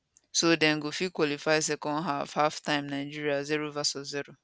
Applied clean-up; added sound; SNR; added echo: none; none; none; none.